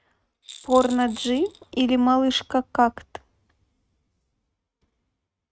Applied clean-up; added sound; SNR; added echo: neural mask model RNNoise.